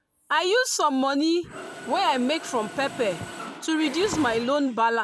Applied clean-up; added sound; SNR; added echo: none; Mechanisms; 15 dB; none.